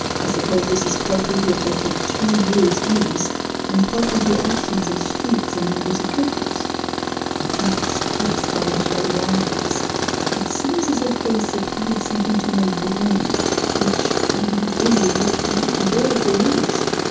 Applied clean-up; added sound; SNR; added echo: none; Tools; 0 dB; reverberation time 0.7 s.